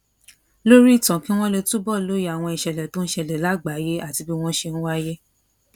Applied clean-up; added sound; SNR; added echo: none; none; none; none.